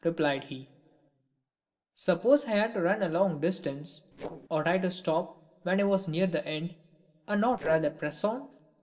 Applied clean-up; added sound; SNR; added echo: neural separator model SepFormer DNS4.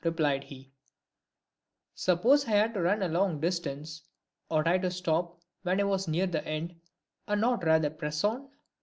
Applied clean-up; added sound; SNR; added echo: none; none; none; none.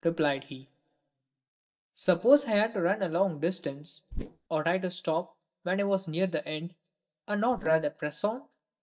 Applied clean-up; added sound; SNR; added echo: neural mask model DeepFilterNet 3.